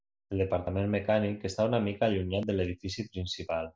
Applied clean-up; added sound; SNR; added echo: none; none; none; none.